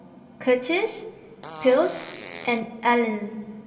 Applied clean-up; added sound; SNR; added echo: none; Fart; 17 dB; reverberation time 1.6 s.